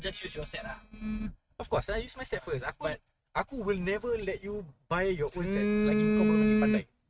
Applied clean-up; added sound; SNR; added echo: neural mask model RNNoise.